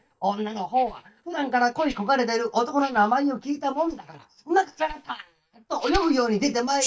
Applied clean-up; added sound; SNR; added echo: neural mask model DeepFilterNet 3.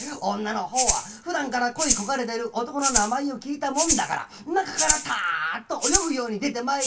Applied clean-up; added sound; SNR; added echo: none; Rattle (instrument); 2 dB; reverberation time 0.2 s.